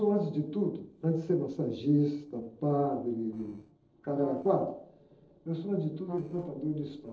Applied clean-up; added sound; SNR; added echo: neural separator model SepFormer DNS4.